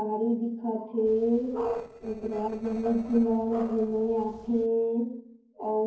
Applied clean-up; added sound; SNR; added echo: neural separator model SepFormer DNS4.